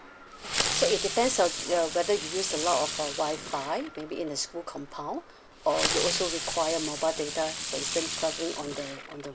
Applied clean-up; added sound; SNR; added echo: none; Fireworks; 4 dB; none.